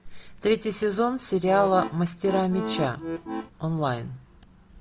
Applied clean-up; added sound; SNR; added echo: none; Accordion; 7 dB; none.